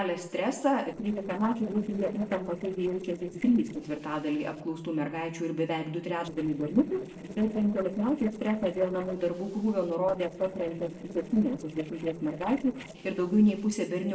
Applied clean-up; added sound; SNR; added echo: neural separator model SepFormer DNS4.